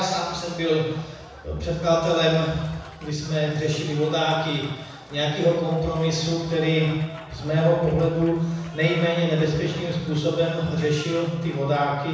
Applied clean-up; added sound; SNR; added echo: none; Applause; 20 dB; reverberation time 1.1 s.